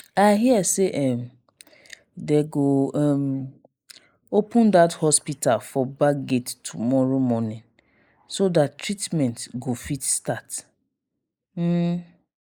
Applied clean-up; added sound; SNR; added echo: neural mask model Resemble Enhance denoiser.